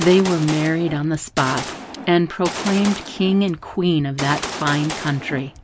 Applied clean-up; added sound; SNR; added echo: none; Gunshot, gunfire; 10 dB; none.